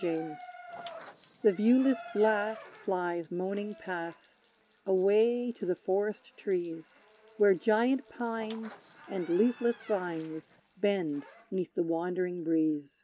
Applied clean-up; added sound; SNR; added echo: none; Squeak + Bathtub (filling or washing) / Water tap, faucet; 20 dB; none.